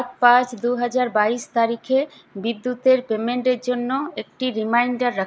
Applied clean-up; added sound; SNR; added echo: none; none; none; none.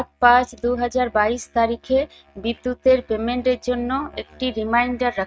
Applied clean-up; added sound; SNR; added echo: neural mask model RNNoise.